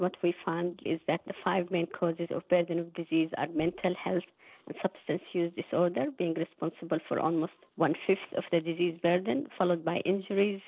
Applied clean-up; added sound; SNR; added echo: neural separator model SepFormer DNS4.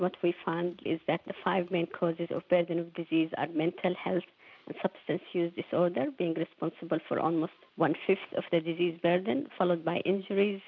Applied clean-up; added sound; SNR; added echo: none; none; none; none.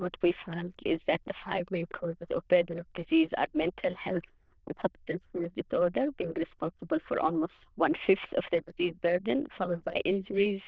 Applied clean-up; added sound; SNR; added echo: neural diffusion model UNIVERSE++.